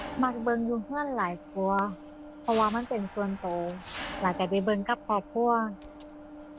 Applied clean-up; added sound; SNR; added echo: none; Mechanisms + Coin (dropping); 13 dB; none.